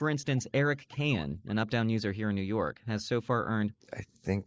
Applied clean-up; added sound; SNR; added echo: neural mask model Resemble Enhance denoiser.